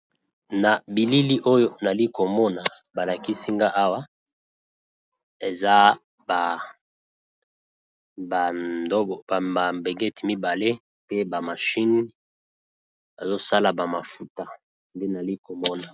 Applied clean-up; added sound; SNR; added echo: none; none; none; none.